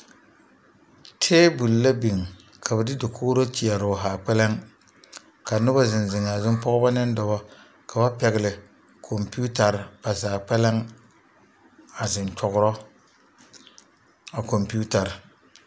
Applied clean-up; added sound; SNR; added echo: none; Alarm; 19 dB; none.